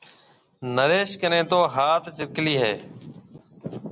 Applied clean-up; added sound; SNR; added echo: none; none; none; none.